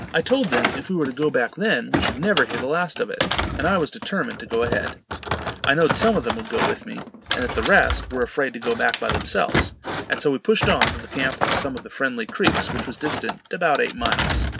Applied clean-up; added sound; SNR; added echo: none; Thump, thud; 3 dB; none.